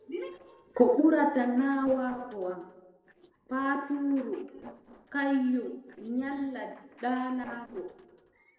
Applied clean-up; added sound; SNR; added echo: neural separator model SepFormer DNS4.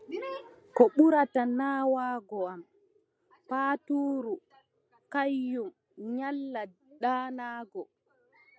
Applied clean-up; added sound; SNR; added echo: none; none; none; none.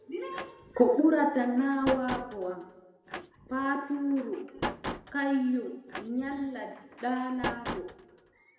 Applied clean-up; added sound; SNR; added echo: none; Slam; 10 dB; reverberation time 1.1 s.